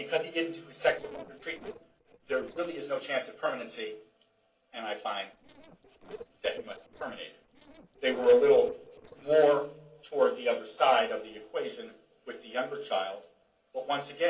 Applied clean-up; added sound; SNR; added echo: neural separator model SepFormer DNS4.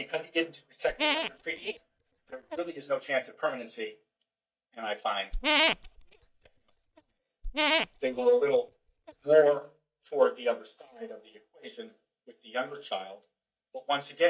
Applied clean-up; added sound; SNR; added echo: neural mask model DeepFilterNet 3.